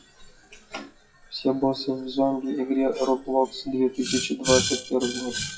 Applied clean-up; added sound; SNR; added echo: classical method WPE with log-MMSE.